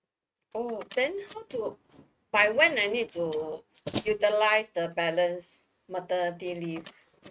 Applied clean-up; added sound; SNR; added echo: neural mask model RNNoise.